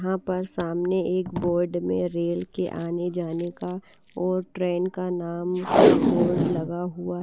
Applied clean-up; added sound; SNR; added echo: none; Packing tape, duct tape; 1 dB; none.